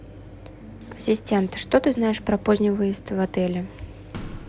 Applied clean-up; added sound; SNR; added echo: none; Water tap, faucet; 19 dB; none.